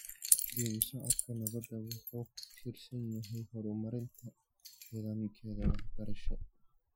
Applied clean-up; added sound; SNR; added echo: classical method Wiener filter.